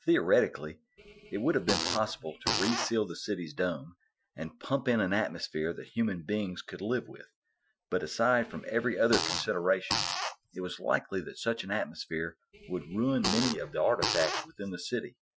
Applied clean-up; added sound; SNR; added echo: classical method Wiener filter.